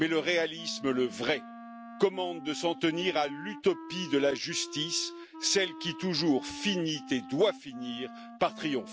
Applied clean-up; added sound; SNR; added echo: none; Wind instrument, woodwind instrument; 14 dB; none.